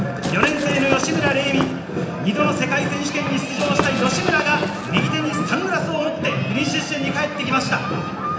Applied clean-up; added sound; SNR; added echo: none; Walk, footsteps / Run; 6 dB; reverberation time 0.8 s.